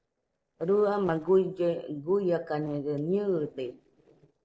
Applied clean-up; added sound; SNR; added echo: neural separator model SepFormer DNS4.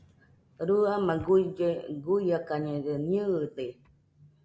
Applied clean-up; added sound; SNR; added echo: none; none; none; none.